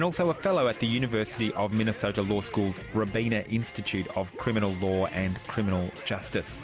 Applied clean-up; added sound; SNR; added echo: none; none; none; none.